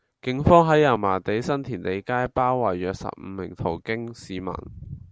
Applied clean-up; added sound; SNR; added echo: none; none; none; none.